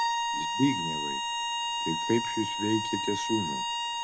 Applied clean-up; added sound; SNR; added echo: none; Bowed string instrument; -1 dB; none.